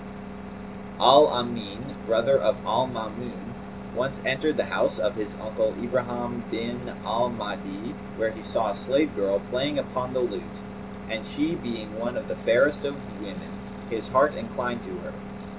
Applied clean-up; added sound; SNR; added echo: none; none; none; none.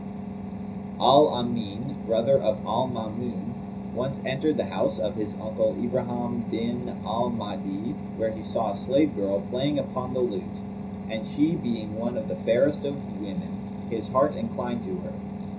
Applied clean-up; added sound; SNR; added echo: none; none; none; reverberation time 0.4 s.